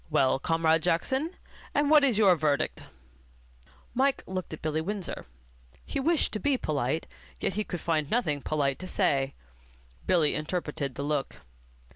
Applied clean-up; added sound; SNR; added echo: none; none; none; none.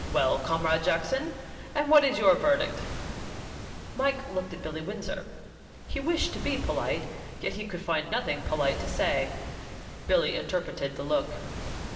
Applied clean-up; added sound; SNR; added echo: none; Waves, surf; 10 dB; reverberation time 2.2 s.